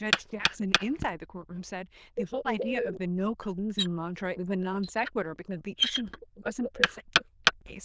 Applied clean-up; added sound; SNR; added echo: neural diffusion model UNIVERSE++.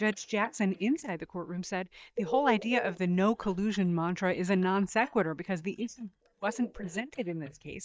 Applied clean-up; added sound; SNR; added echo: neural mask model DeepFilterNet 3.